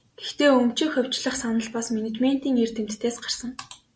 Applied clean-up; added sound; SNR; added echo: none; none; none; none.